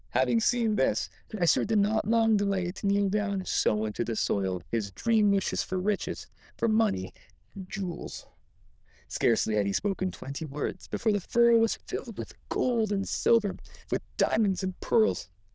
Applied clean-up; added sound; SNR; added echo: neural diffusion model UNIVERSE++.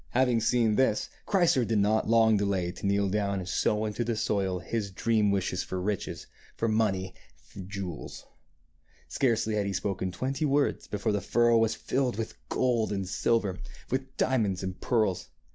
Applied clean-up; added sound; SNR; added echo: none; none; none; none.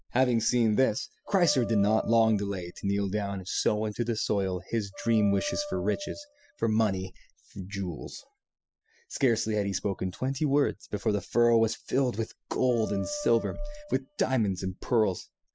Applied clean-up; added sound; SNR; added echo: classical method spectral subtraction.